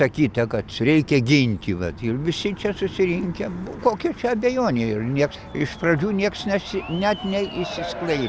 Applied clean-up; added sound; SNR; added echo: none; none; none; none.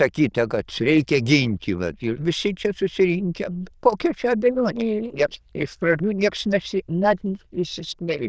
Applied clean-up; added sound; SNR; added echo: neural diffusion model UNIVERSE++.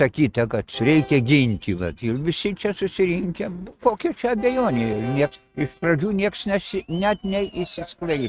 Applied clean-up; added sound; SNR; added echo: neural mask model RNNoise.